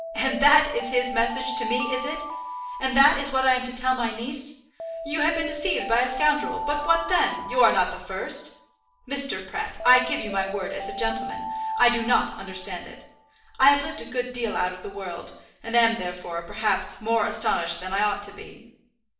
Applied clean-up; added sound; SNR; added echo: none; Alarm; 11 dB; reverberation time 0.6 s.